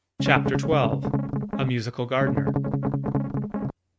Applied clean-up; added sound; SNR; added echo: neural mask model RNNoise.